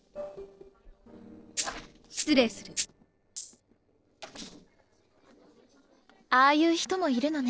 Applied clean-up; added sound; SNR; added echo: neural separator model SepFormer DNS4.